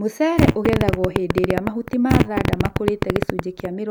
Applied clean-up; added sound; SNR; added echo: none; Fart; -2 dB; none.